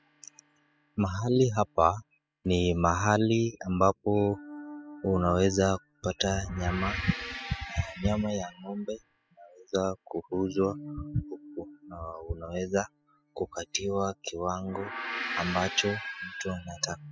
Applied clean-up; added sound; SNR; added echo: classical method spectral subtraction.